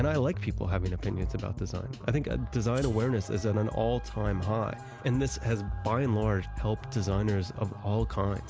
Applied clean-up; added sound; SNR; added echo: none; Rattle (instrument); 20 dB; none.